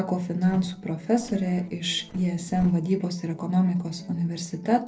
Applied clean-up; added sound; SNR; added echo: neural separator model SepFormer DNS4.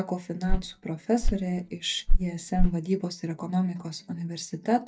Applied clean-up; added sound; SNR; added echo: neural mask model DeepFilterNet 3.